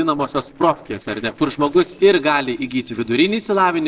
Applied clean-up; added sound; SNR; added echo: neural separator model SepFormer DNS4.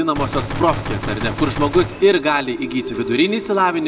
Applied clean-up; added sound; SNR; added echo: none; Gunshot, gunfire; 8 dB; reverberation time 1.4 s.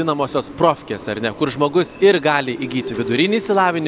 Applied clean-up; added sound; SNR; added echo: none; none; none; none.